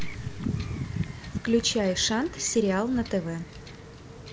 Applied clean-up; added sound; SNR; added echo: none; Wind / Ocean / Boat, Water vehicle; 7 dB; none.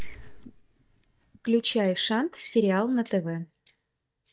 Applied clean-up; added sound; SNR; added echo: neural mask model DeepFilterNet 3.